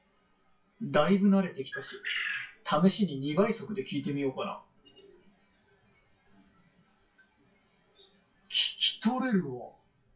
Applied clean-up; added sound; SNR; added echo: classical method WPE with log-MMSE.